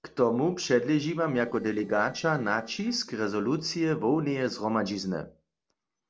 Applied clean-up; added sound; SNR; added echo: neural separator model SepFormer DNS4.